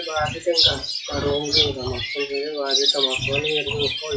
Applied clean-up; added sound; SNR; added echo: classical method WPE with log-MMSE.